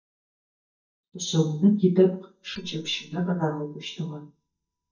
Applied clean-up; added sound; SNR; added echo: neural mask model DeepFilterNet 3.